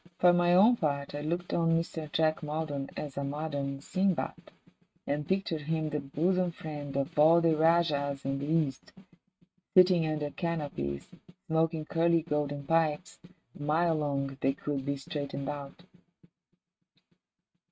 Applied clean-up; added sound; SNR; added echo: neural mask model RNNoise.